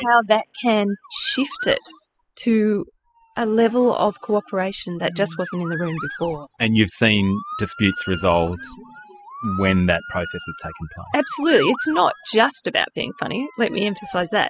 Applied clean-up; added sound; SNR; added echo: classical method spectral subtraction.